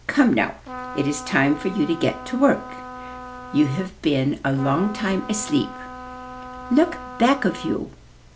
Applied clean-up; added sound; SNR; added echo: none; Trumpet; 13 dB; none.